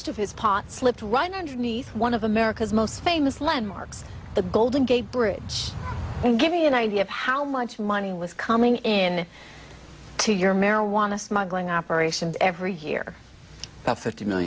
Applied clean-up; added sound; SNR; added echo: none; none; none; none.